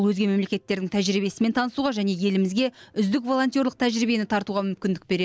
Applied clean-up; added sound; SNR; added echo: none; none; none; none.